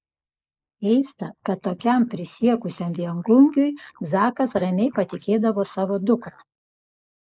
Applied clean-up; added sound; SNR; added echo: neural mask model Resemble Enhance denoiser.